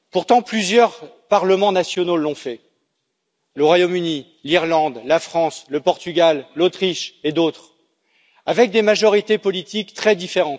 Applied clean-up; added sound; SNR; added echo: none; none; none; none.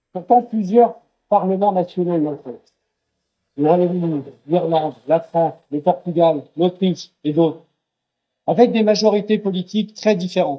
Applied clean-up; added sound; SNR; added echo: neural mask model DeepFilterNet 3.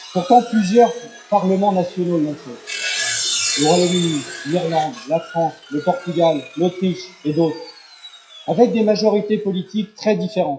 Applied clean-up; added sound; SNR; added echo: classical method WPE with log-MMSE.